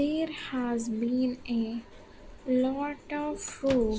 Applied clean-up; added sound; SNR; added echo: none; Microwave oven + Walk, footsteps; 16 dB; none.